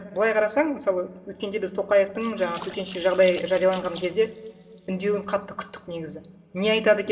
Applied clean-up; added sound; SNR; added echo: none; Splash, splatter; 19 dB; reverberation time 2.7 s.